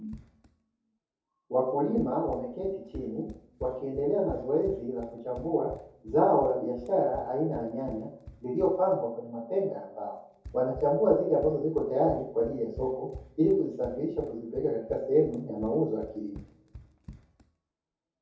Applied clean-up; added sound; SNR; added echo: none; Run; 19 dB; reverberation time 0.6 s.